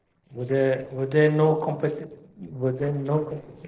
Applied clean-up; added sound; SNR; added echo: neural separator model SepFormer DNS4.